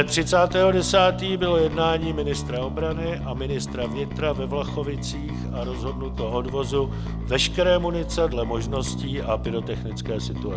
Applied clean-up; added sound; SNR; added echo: none; Bass guitar; 5 dB; none.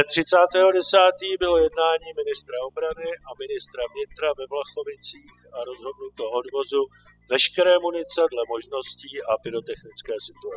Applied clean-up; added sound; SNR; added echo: classical method spectral subtraction.